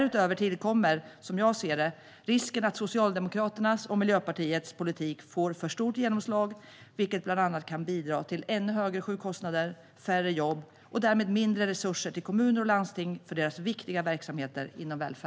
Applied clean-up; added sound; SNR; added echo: none; none; none; none.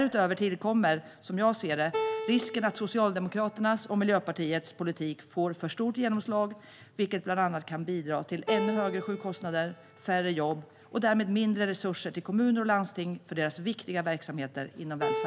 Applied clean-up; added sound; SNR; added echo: none; Keyboard (musical); 11 dB; none.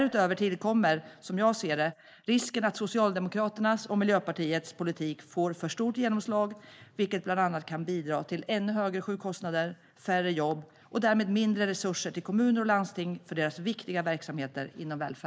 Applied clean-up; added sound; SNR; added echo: neural mask model Resemble Enhance denoiser.